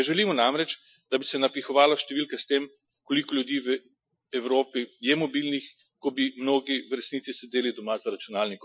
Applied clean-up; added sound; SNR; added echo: classical method Wiener filter.